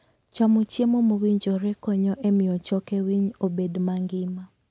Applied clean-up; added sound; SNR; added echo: none; none; none; none.